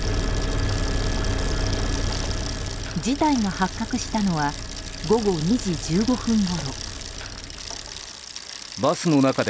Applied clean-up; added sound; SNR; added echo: none; Bicycle; 12 dB; none.